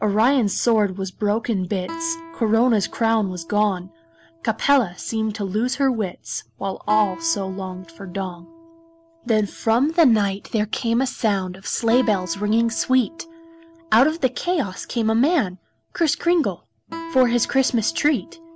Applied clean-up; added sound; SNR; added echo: none; Guitar; 19 dB; none.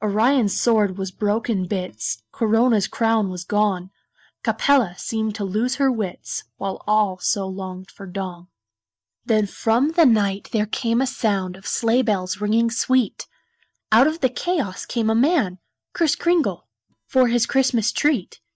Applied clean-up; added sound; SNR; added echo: neural mask model DeepFilterNet 3.